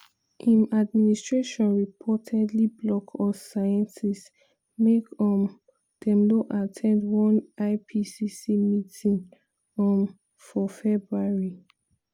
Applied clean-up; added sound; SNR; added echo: none; none; none; none.